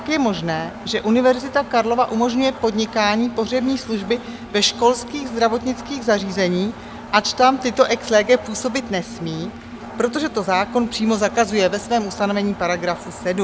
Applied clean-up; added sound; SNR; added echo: none; Engine; 14 dB; none.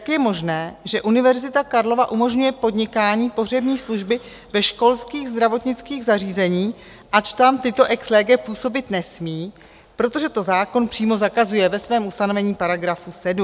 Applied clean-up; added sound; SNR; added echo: none; none; none; none.